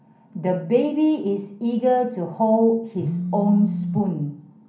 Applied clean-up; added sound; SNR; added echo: none; Telephone; 4 dB; reverberation time 0.6 s.